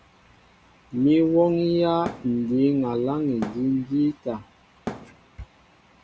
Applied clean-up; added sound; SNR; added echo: none; Thump, thud; 11 dB; none.